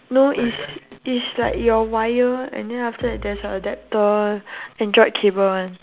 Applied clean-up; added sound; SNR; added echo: none; Bass drum; 18 dB; none.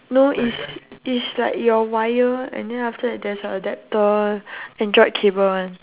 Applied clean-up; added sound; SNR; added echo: none; none; none; none.